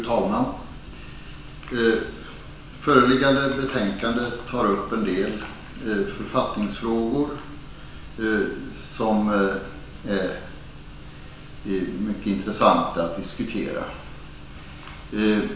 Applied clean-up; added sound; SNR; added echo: none; none; none; reverberation time 0.7 s.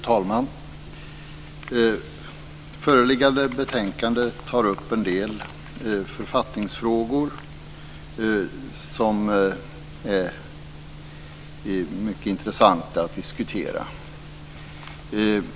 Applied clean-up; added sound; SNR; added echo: none; none; none; none.